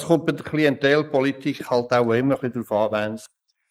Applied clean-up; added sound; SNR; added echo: neural mask model Resemble Enhance denoiser.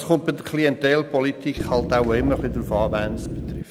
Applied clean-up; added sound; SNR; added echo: none; Wind instrument, woodwind instrument; 6 dB; none.